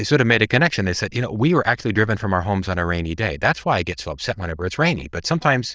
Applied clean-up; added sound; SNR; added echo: neural diffusion model UNIVERSE++.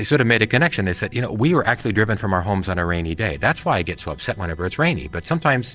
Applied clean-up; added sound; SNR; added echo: neural separator model SepFormer DNS4.